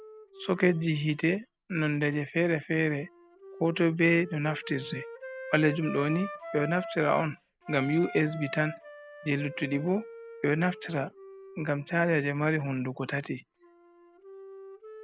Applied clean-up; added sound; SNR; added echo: none; Wind instrument, woodwind instrument; 15 dB; none.